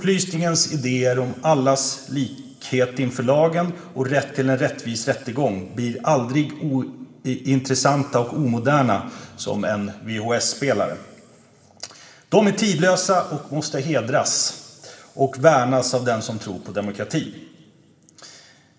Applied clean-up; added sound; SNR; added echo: none; none; none; reverberation time 2.3 s.